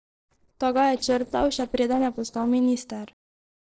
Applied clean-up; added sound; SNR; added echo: neural separator model SepFormer DNS4.